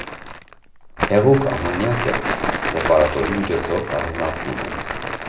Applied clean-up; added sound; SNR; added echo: none; Crumpling, crinkling; 4 dB; reverberation time 0.5 s.